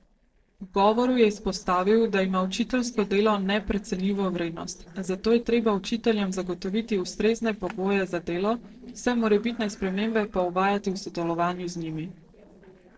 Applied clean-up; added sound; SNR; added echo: neural separator model SepFormer DNS4.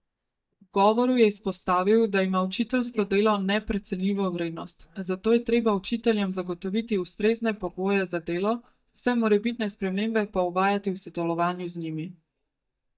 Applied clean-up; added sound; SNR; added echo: neural mask model DeepFilterNet 3.